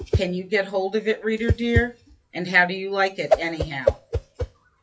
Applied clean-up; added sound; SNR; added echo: classical method WPE with log-MMSE.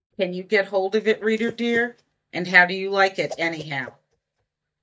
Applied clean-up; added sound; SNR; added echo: neural mask model DeepFilterNet 3.